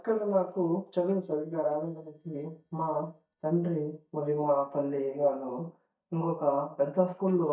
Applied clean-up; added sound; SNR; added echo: neural mask model DeepFilterNet 3.